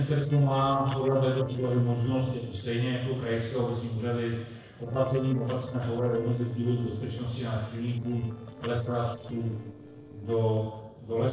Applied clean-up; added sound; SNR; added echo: neural separator model SepFormer DNS4.